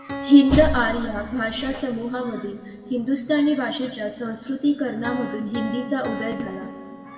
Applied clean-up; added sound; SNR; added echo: none; Piano; 14 dB; reverberation time 2.1 s.